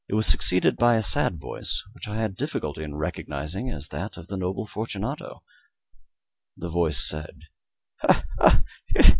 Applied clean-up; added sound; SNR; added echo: none; none; none; none.